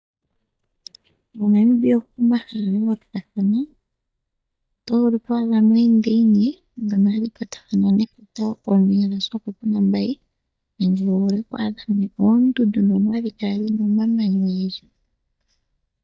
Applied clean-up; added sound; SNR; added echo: neural mask model DeepFilterNet 3.